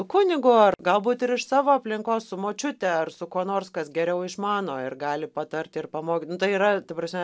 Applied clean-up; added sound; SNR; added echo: none; none; none; none.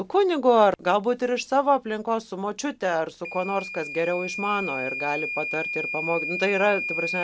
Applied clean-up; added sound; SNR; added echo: none; Microwave oven / Alarm; 9 dB; none.